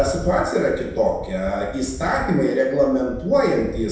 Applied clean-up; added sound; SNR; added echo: none; Rattle; 13 dB; reverberation time 0.7 s.